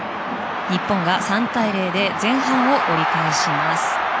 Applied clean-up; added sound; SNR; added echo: none; none; none; none.